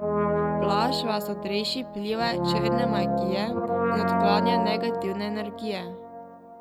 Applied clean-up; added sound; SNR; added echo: none; Brass instrument; -4 dB; none.